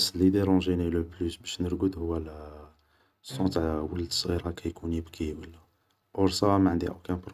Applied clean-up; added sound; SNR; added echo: none; Bowed string instrument; 20 dB; none.